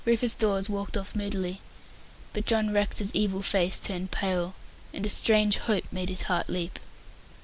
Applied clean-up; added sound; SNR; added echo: none; none; none; none.